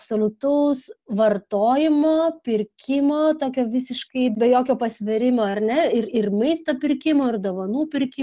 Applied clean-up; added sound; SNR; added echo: none; none; none; none.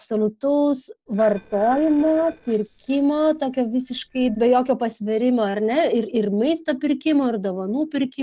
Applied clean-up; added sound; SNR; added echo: neural separator model SepFormer DNS4.